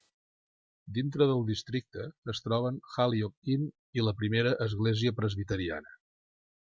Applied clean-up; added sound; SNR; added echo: none; none; none; none.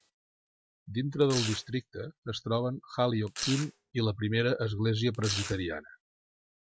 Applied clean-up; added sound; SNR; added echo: none; Domestic sounds, home sounds; 7 dB; none.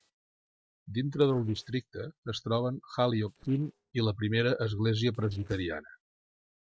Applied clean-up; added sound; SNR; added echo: neural separator model SepFormer DNS4.